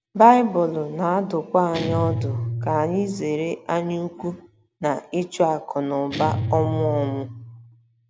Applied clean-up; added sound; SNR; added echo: none; Guitar; 8 dB; none.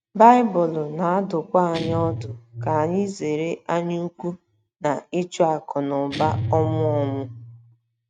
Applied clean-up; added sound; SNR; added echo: neural mask model RNNoise.